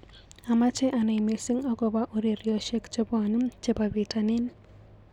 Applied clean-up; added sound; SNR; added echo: none; none; none; none.